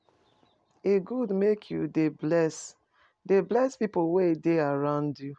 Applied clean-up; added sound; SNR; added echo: none; none; none; none.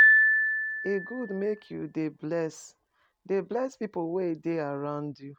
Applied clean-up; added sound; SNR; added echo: none; Piano; -4 dB; none.